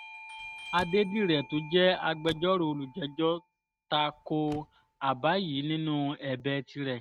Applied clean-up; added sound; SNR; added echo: neural mask model RNNoise.